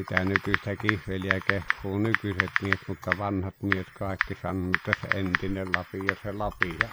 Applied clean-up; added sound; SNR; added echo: none; Typing; 0 dB; none.